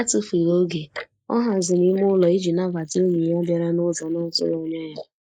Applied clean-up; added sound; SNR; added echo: neural mask model Resemble Enhance denoiser.